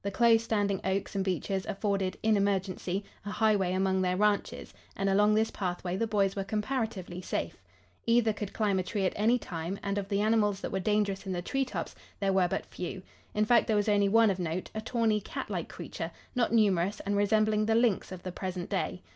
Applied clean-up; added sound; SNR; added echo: none; none; none; none.